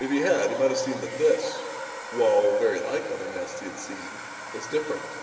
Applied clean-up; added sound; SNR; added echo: none; Domestic sounds, home sounds; 12 dB; reverberation time 2.9 s.